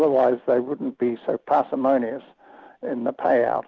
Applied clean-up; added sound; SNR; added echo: none; none; none; none.